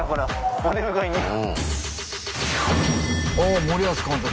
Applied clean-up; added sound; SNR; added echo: none; none; none; none.